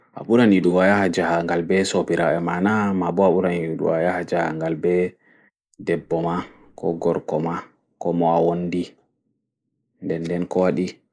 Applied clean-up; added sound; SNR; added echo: neural mask model Resemble Enhance denoiser.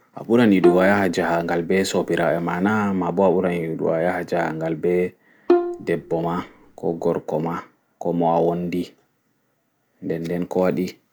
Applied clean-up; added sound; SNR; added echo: none; Bowed string instrument; 3 dB; none.